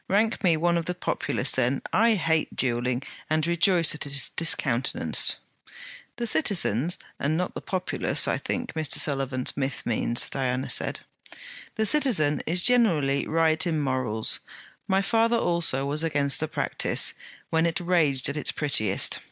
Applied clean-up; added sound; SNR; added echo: none; none; none; none.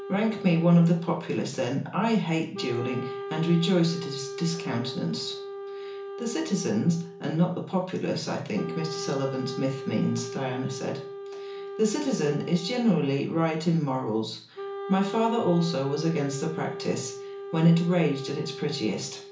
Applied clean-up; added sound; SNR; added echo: none; Wind instrument, woodwind instrument; 11 dB; reverberation time 0.7 s.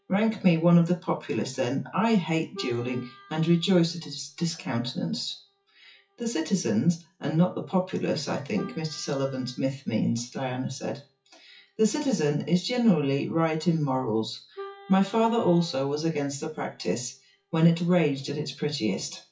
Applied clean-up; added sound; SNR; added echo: classical method WPE with log-MMSE.